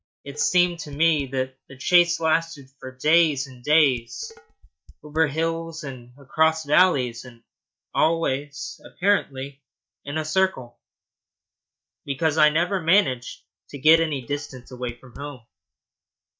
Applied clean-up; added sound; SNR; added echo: neural mask model DeepFilterNet 3.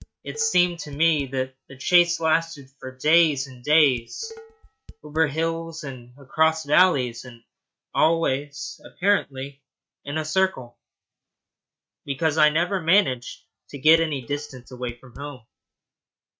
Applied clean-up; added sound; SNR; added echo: neural mask model RNNoise.